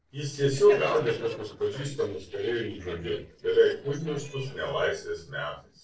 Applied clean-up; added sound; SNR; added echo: neural separator model SepFormer DNS4.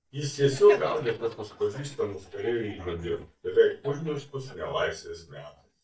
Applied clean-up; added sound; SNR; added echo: neural mask model DeepFilterNet 3.